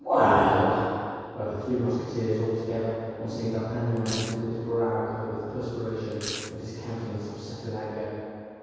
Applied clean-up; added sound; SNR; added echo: none; Domestic sounds, home sounds; 12 dB; reverberation time 2.2 s.